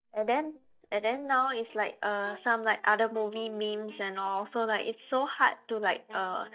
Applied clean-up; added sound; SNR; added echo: neural mask model DeepFilterNet 3.